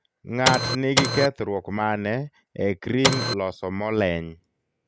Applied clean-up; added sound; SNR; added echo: none; Printer; -4 dB; none.